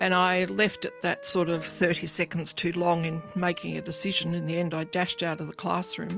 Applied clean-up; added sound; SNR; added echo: none; Wind instrument, woodwind instrument; 19 dB; none.